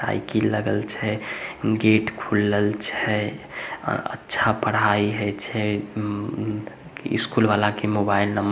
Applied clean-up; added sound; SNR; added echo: none; none; none; none.